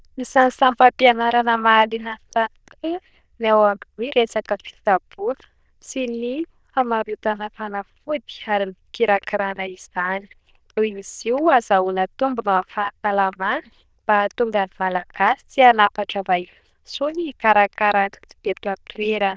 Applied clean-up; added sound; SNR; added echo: neural diffusion model UNIVERSE++.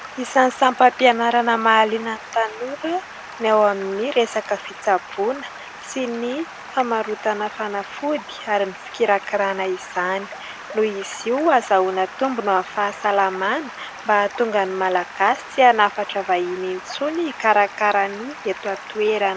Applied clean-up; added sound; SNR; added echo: none; Stream; 15 dB; none.